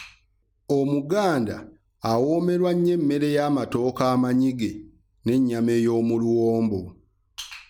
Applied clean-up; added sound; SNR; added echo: none; none; none; none.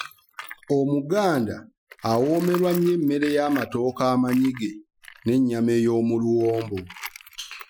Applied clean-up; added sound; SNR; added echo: classical method Wiener filter.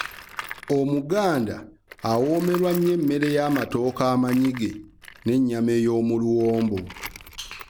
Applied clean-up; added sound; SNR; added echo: none; Tools; 17 dB; none.